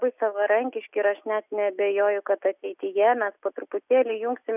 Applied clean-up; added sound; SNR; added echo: none; none; none; none.